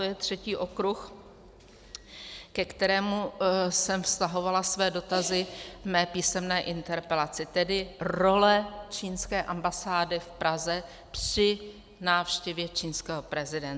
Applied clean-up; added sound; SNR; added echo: none; none; none; none.